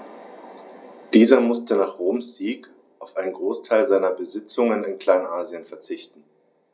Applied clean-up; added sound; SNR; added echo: none; none; none; reverberation time 0.3 s.